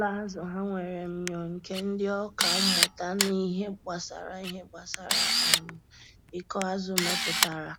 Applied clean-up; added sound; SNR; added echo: none; Camera; -2 dB; none.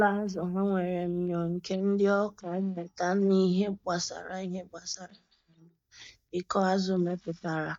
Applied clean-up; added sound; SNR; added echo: neural mask model DeepFilterNet 3.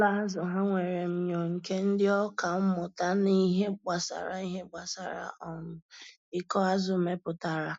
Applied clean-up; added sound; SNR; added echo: none; none; none; none.